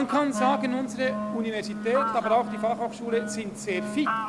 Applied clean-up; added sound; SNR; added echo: none; Fowl + Wind instrument, woodwind instrument; 4 dB; none.